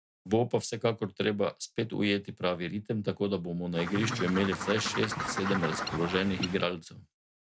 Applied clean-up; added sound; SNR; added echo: none; Bird; 4 dB; none.